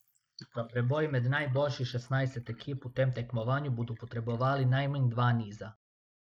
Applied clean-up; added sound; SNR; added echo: neural mask model Resemble Enhance denoiser.